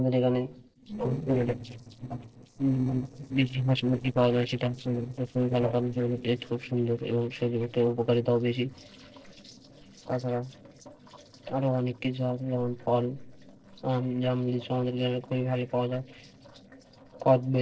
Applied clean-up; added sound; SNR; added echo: neural separator model SepFormer DNS4.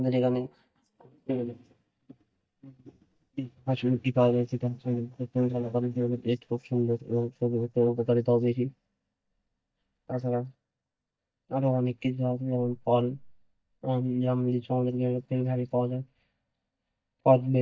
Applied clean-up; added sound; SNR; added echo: neural mask model DeepFilterNet 3.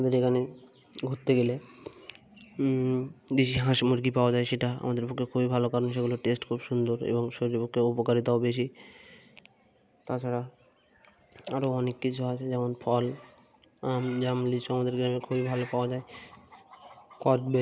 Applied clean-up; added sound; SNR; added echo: none; none; none; none.